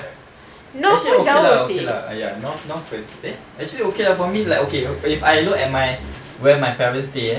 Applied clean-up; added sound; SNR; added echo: none; Bowed string instrument; 15 dB; none.